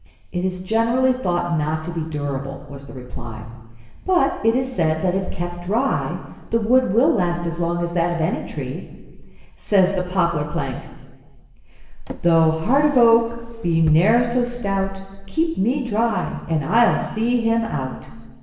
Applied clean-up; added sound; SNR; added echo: none; Drawer open or close; 10 dB; reverberation time 1.2 s.